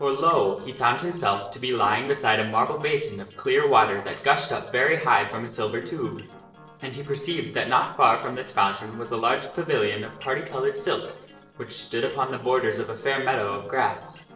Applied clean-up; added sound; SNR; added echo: neural separator model SepFormer DNS4.